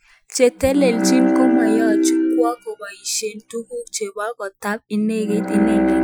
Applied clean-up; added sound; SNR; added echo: classical method Wiener filter.